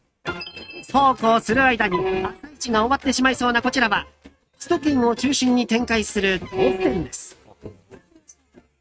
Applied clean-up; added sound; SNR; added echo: neural mask model RNNoise.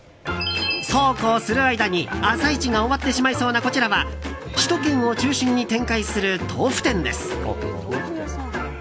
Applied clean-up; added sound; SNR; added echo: none; none; none; none.